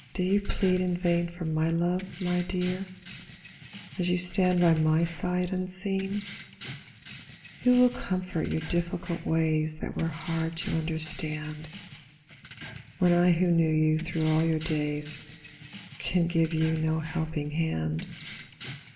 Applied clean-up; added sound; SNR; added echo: none; Keys jangling; 17 dB; reverberation time 2.5 s.